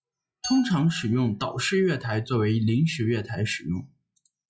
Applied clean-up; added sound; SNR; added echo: classical method log-MMSE.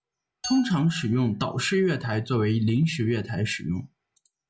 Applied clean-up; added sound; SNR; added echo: none; Glass; 18 dB; none.